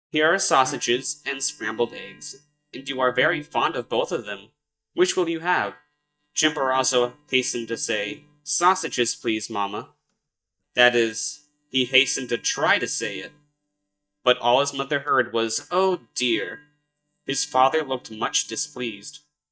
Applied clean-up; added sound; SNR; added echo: neural mask model DeepFilterNet 3.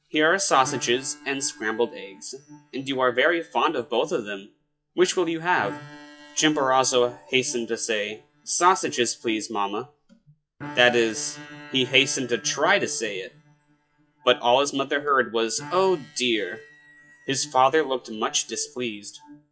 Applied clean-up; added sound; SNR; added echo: classical method WPE with log-MMSE.